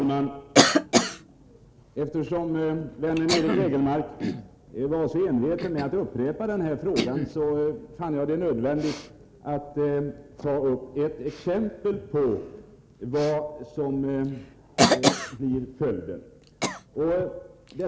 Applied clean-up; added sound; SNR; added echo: none; Cough; 3 dB; none.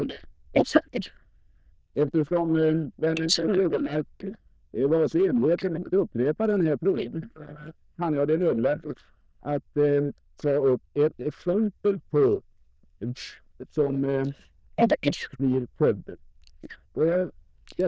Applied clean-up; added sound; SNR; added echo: neural diffusion model UNIVERSE++.